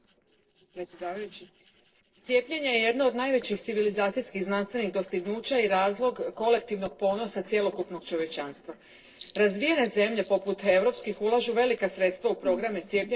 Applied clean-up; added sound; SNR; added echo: neural separator model SepFormer DNS4.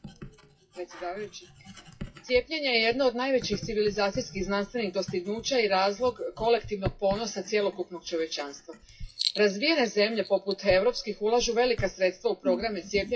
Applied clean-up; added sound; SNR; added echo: classical method WPE with log-MMSE.